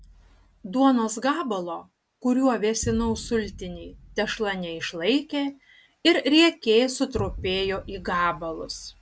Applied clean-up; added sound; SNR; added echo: none; Boom; 17 dB; none.